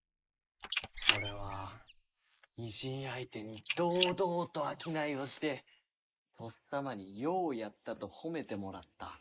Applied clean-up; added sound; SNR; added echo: neural mask model Resemble Enhance denoiser.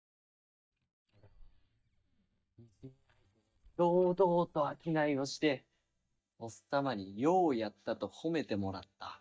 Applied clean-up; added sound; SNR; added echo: neural mask model DeepFilterNet 3.